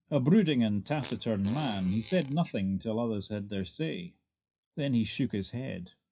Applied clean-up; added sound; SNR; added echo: classical method WPE with log-MMSE.